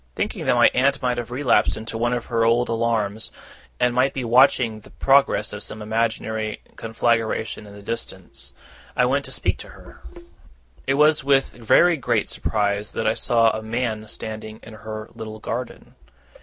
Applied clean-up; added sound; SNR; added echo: none; none; none; none.